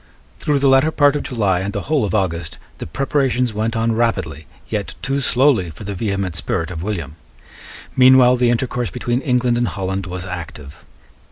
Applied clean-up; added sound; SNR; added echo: none; none; none; none.